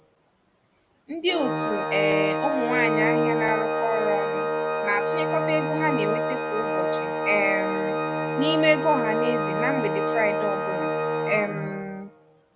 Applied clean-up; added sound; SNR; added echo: none; Organ; -2 dB; none.